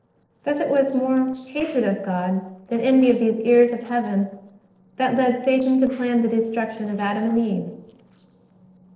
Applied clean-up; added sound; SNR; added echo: neural separator model SepFormer DNS4.